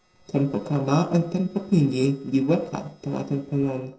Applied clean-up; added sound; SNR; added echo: neural separator model SepFormer DNS4.